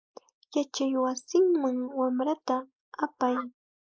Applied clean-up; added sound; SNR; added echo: neural mask model Resemble Enhance denoiser.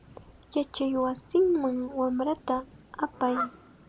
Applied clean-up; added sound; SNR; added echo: none; Fowl; 14 dB; none.